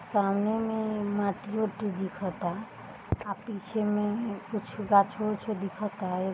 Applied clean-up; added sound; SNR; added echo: none; none; none; none.